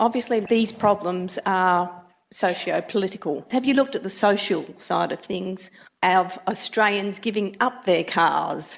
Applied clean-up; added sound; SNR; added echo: none; none; none; none.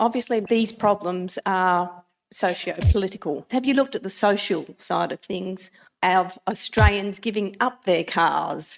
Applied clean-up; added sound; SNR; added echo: neural mask model RNNoise.